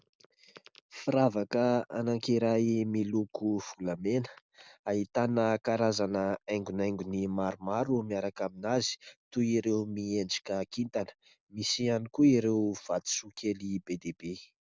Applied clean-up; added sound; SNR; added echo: none; none; none; none.